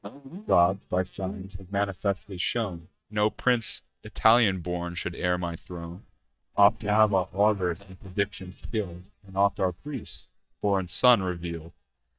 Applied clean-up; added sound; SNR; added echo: neural mask model DeepFilterNet 3.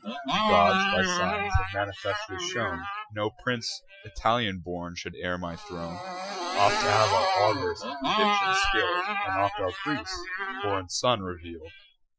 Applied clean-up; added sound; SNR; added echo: classical method Wiener filter.